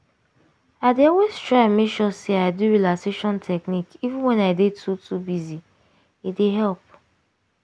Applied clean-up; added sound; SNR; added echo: none; none; none; none.